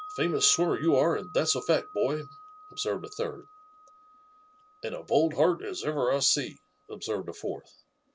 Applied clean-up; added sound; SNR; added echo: none; Wind chime; 19 dB; none.